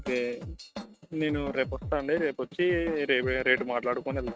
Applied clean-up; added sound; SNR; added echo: neural mask model RNNoise.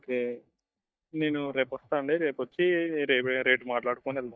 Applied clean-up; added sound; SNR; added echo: neural mask model DeepFilterNet 3.